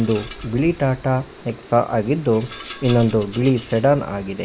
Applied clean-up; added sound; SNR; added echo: none; Rattle; 20 dB; none.